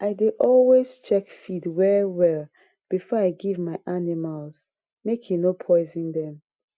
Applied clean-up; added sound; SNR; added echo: none; none; none; none.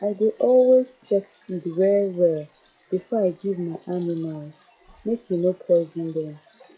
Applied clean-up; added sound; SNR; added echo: classical method log-MMSE.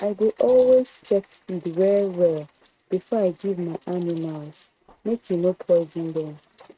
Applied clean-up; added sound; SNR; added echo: neural mask model RNNoise.